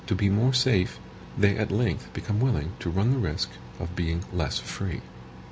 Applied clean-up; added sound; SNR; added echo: none; none; none; none.